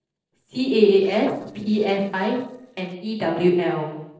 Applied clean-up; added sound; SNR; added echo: neural separator model SepFormer DNS4.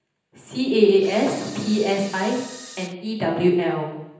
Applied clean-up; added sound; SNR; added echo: none; Camera; 17 dB; reverberation time 0.9 s.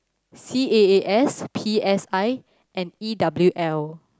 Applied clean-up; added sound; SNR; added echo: none; none; none; none.